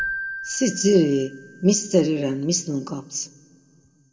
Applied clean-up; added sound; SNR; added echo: none; Keyboard (musical); 13 dB; reverberation time 0.9 s.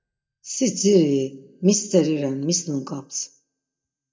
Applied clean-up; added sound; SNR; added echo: neural mask model DeepFilterNet 3.